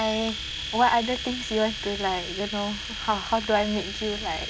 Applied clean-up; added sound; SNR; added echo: none; Domestic sounds, home sounds; 7 dB; none.